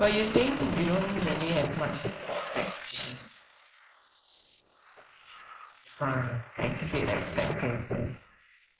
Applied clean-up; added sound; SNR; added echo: neural mask model Resemble Enhance denoiser.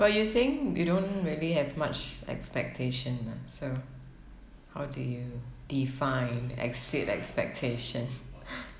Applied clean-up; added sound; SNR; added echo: none; none; none; none.